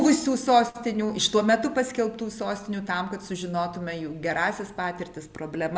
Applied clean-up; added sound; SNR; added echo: none; none; none; none.